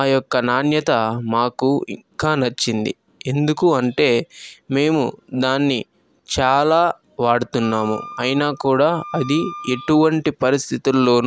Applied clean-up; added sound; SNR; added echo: none; Wind instrument, woodwind instrument; 16 dB; none.